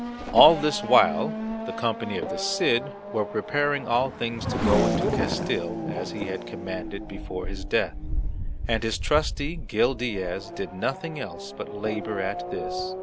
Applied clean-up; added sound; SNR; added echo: none; Race car, auto racing / Accelerating, revving, vroom; 4 dB; none.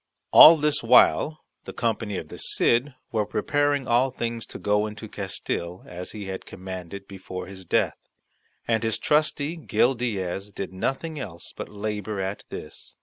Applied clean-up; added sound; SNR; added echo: none; none; none; none.